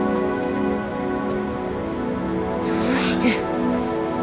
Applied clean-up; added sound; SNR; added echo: none; none; none; none.